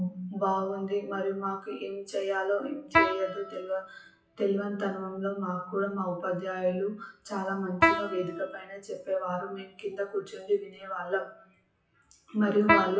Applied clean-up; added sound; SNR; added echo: classical method WPE with log-MMSE.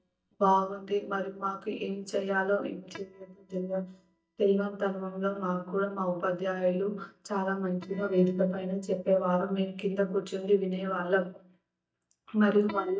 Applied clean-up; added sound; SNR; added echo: neural mask model DeepFilterNet 3.